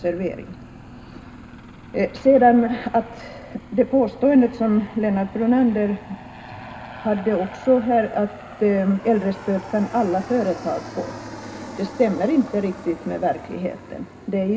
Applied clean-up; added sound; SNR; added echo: none; Aircraft; 17 dB; reverberation time 0.2 s.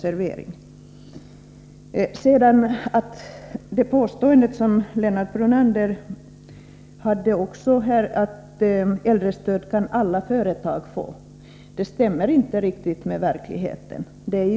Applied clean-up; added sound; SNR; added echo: none; none; none; none.